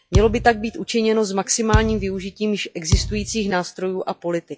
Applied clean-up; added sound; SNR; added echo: classical method log-MMSE.